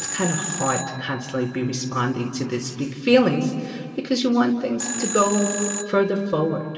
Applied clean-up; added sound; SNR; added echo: none; Telephone; 10 dB; reverberation time 2.7 s.